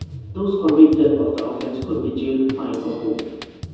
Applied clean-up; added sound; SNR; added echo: none; Drum kit; 16 dB; reverberation time 1.1 s.